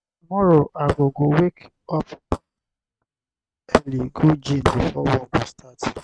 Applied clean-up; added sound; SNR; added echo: neural mask model RNNoise.